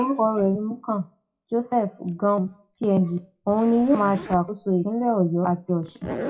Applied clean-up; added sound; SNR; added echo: classical method WPE with log-MMSE.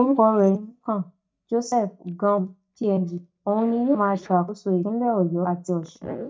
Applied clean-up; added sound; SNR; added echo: neural mask model DeepFilterNet 3.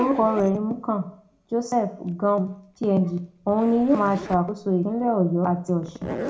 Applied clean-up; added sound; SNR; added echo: none; Zipper (clothing); 15 dB; reverberation time 0.3 s.